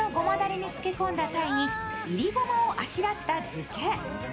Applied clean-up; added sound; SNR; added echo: none; none; none; none.